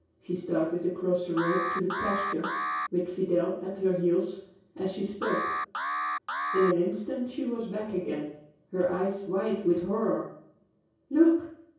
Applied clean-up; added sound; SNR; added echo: none; Alarm; 2 dB; reverberation time 0.6 s.